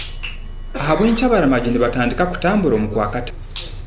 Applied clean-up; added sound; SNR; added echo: none; Bus; 9 dB; none.